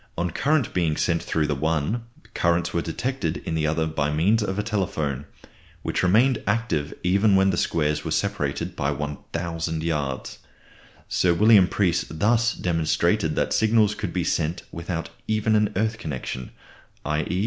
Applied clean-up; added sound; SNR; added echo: none; none; none; none.